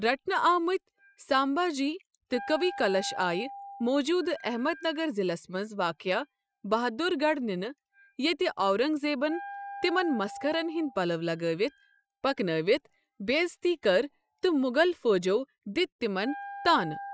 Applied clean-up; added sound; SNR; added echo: classical method Wiener filter.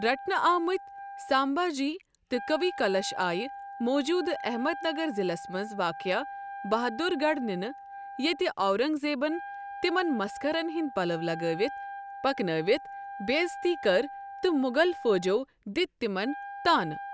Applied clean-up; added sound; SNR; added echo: none; Wind instrument, woodwind instrument; 12 dB; none.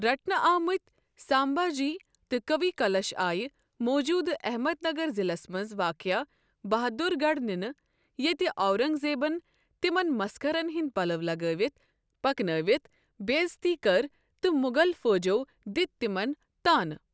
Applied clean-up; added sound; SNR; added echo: none; none; none; none.